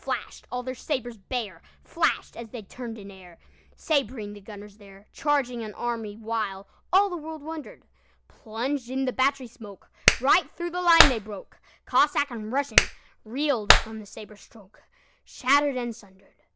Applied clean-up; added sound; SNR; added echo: none; Clapping; -3 dB; none.